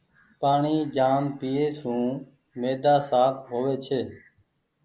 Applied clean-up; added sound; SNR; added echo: none; none; none; none.